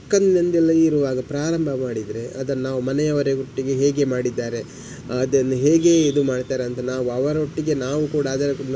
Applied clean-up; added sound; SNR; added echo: none; none; none; none.